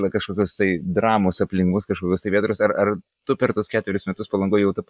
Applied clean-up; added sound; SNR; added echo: none; none; none; none.